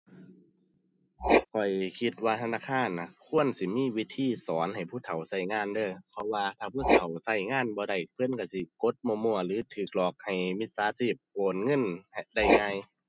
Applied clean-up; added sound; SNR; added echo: none; Writing; 4 dB; none.